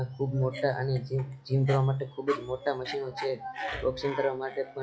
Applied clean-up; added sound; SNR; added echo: classical method log-MMSE.